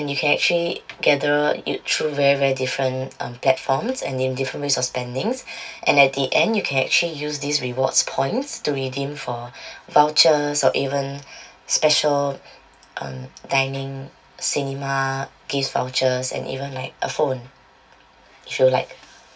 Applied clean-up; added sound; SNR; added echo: none; none; none; reverberation time 0.2 s.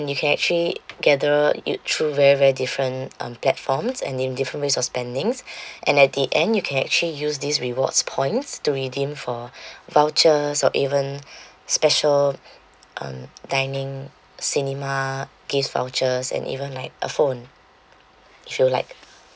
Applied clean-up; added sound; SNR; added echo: none; none; none; none.